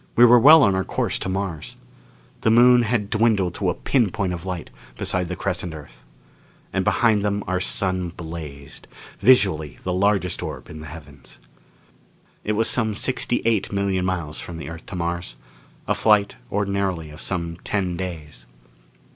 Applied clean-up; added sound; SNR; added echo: none; none; none; none.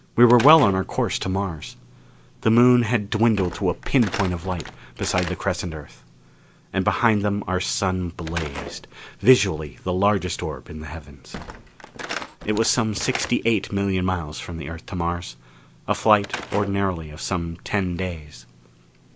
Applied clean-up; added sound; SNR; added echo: none; Slam / Wood; 16 dB; none.